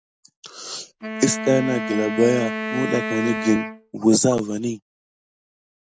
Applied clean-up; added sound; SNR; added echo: none; Wind instrument, woodwind instrument; 6 dB; none.